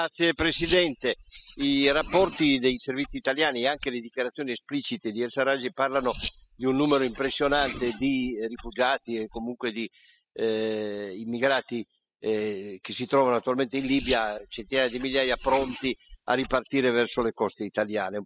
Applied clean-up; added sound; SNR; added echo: classical method spectral subtraction.